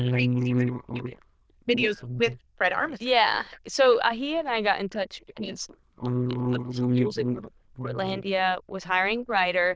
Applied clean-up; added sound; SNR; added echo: neural diffusion model UNIVERSE++.